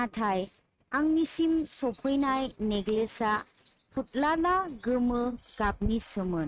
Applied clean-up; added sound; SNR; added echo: neural mask model RNNoise.